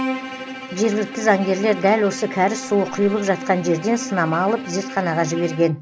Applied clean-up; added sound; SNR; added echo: none; Bowed string instrument; 10 dB; none.